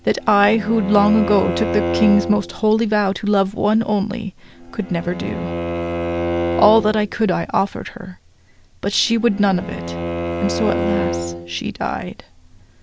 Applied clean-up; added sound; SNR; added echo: none; Bowed string instrument; 6 dB; none.